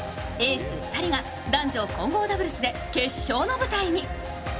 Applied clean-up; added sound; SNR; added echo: none; none; none; none.